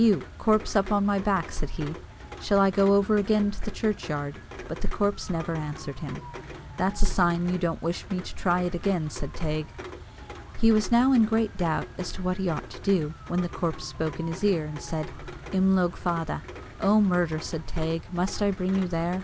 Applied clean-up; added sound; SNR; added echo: none; Rain; 15 dB; none.